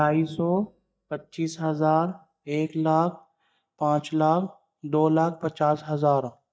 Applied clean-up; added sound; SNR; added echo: neural mask model DeepFilterNet 3.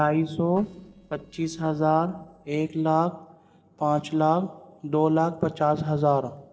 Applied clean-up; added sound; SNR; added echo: neural separator model SepFormer DNS4.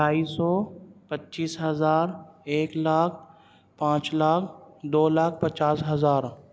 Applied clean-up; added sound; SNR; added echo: none; none; none; none.